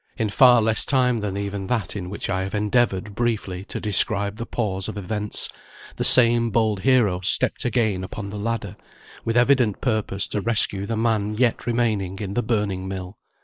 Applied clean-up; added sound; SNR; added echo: neural mask model Resemble Enhance denoiser.